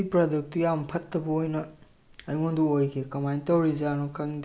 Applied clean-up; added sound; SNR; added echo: none; none; none; none.